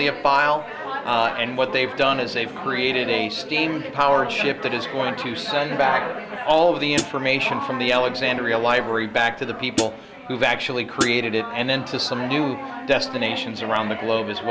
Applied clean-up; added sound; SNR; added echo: none; Hi-hat; 4 dB; none.